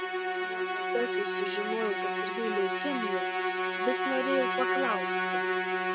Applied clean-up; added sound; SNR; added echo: none; Musical instrument; -4 dB; none.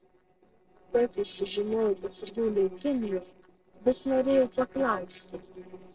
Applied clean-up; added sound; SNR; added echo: neural separator model SepFormer DNS4.